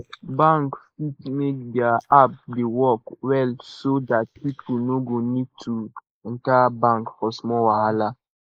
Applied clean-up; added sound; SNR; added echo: neural mask model Resemble Enhance denoiser.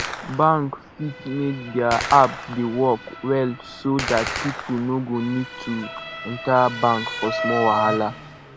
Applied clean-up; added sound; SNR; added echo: none; Gunshot, gunfire + Motor vehicle (road) / Siren; 8 dB; none.